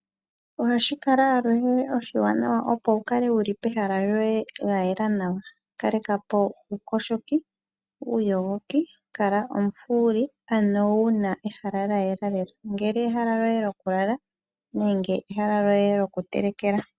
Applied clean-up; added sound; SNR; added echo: none; none; none; none.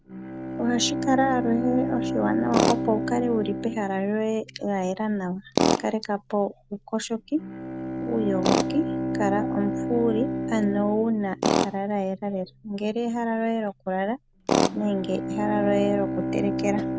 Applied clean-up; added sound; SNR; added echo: none; Bowed string instrument + Tools; 2 dB; none.